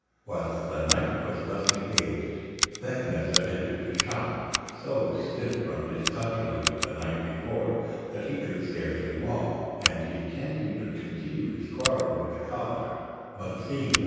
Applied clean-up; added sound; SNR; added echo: none; Scissors; 5 dB; reverberation time 2.2 s.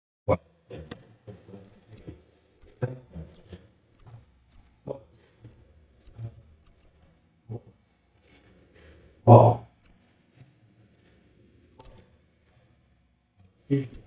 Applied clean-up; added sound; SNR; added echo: neural mask model DeepFilterNet 3.